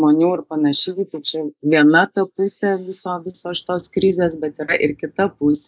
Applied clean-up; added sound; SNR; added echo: neural mask model Resemble Enhance denoiser.